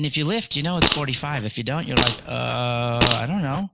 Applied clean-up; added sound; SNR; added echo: none; Fart; 1 dB; none.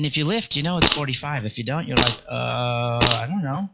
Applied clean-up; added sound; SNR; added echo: classical method log-MMSE.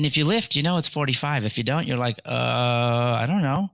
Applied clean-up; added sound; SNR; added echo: none; none; none; none.